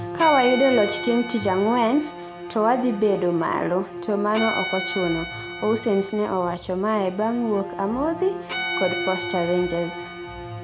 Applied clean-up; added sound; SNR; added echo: none; Bowed string instrument + Bowed string instrument; 8 dB; none.